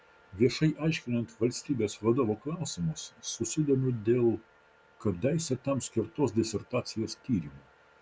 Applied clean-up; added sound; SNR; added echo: none; none; none; none.